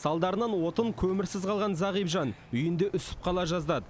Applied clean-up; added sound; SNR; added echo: none; none; none; none.